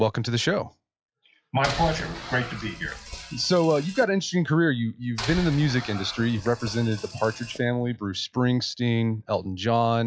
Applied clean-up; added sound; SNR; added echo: classical method log-MMSE.